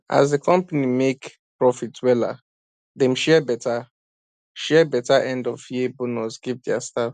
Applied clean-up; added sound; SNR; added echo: none; none; none; none.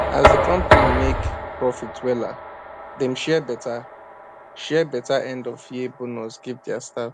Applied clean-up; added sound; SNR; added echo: none; Knock; -2 dB; none.